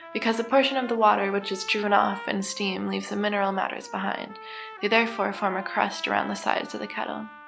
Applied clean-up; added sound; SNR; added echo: none; Trumpet; 16 dB; none.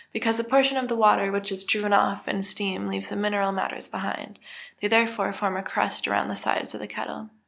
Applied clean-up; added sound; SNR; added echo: none; none; none; none.